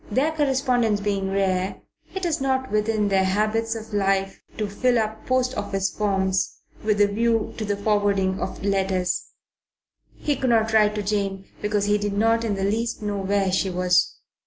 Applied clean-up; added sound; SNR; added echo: none; none; none; none.